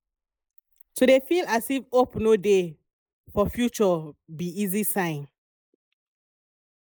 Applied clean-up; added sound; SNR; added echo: neural mask model Resemble Enhance denoiser.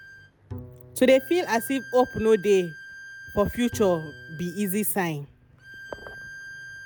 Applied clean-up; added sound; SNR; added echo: none; Bowed string instrument + Bowed string instrument; 16 dB; none.